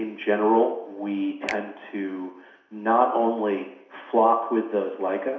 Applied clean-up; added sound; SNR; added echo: none; Finger snapping; 20 dB; reverberation time 0.7 s.